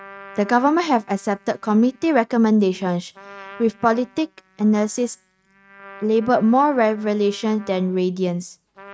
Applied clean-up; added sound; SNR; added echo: neural mask model RNNoise.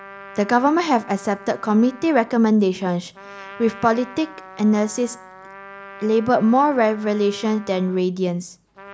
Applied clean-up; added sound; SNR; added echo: none; Trumpet; 20 dB; none.